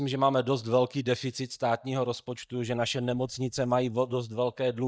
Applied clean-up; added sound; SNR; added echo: neural mask model DeepFilterNet 3.